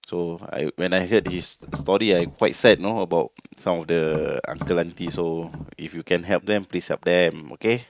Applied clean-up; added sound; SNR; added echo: neural mask model RNNoise.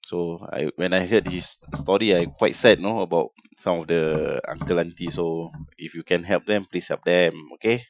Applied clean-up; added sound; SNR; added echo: classical method Wiener filter.